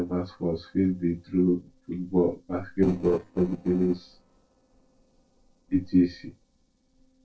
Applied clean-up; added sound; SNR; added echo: neural separator model SepFormer DNS4.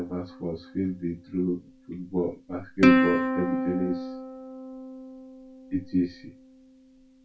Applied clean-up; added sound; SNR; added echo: none; Plucked string instrument; -1 dB; reverberation time 0.2 s.